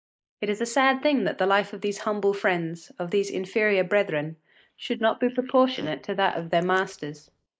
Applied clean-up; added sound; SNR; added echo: neural mask model Resemble Enhance denoiser.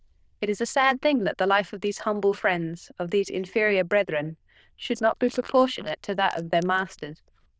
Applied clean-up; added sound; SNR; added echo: neural diffusion model UNIVERSE++.